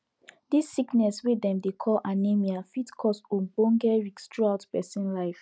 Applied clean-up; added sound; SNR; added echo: none; none; none; none.